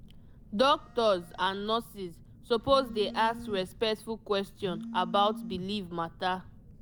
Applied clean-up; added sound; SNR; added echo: none; Telephone; 14 dB; none.